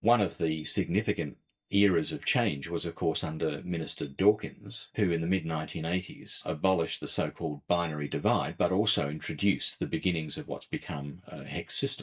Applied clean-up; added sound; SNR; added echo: neural mask model DeepFilterNet 3.